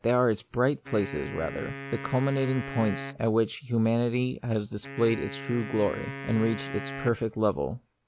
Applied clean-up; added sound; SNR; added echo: none; Wind instrument, woodwind instrument; 12 dB; none.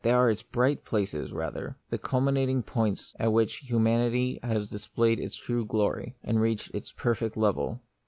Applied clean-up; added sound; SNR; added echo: none; none; none; none.